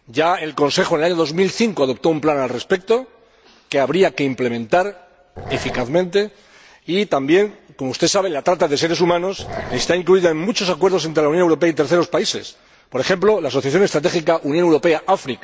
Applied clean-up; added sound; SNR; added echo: none; Growling; 13 dB; none.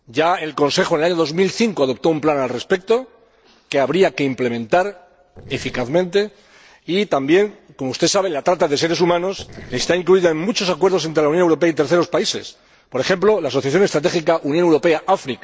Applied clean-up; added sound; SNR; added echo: neural separator model SepFormer DNS4.